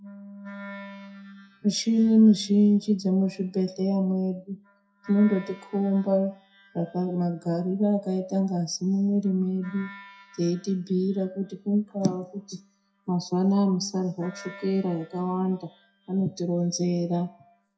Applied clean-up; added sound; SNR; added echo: classical method WPE with log-MMSE.